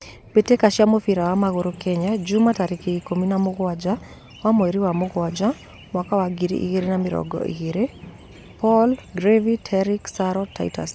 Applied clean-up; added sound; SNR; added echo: none; none; none; none.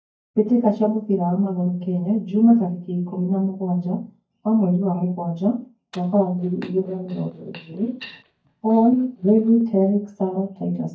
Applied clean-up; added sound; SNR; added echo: neural mask model DeepFilterNet 3.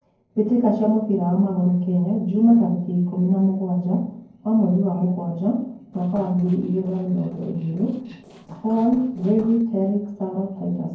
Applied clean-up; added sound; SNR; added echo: neural separator model SepFormer DNS4.